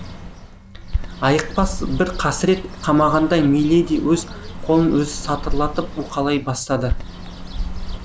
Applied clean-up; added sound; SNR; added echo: none; Bird; 7 dB; none.